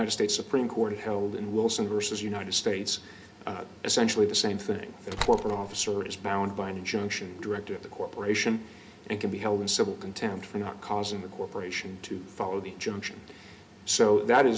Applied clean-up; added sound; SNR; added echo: none; Slam; 10 dB; reverberation time 0.3 s.